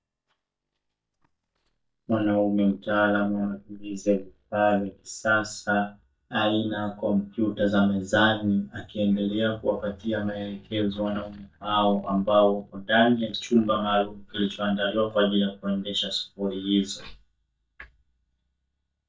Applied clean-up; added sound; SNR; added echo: neural mask model DeepFilterNet 3.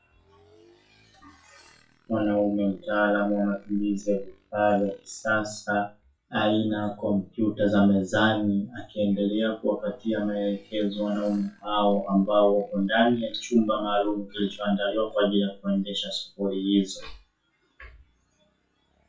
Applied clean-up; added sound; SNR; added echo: classical method WPE with log-MMSE.